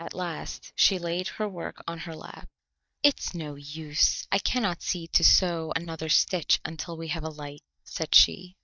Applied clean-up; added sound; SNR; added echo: neural mask model DeepFilterNet 3.